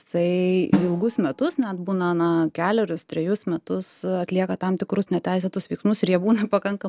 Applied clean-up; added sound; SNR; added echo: none; Drum; 11 dB; none.